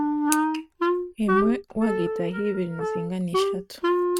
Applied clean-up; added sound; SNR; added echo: neural mask model RNNoise.